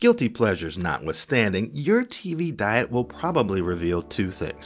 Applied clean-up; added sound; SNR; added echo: none; none; none; none.